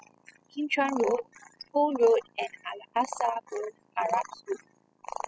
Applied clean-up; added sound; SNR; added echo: classical method spectral subtraction.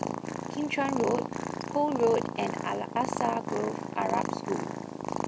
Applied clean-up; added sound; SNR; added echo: none; Purr; 2 dB; none.